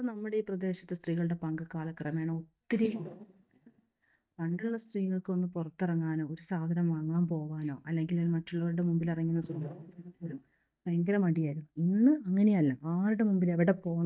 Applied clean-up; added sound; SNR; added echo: neural mask model DeepFilterNet 3.